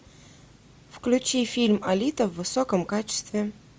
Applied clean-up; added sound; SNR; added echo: none; none; none; none.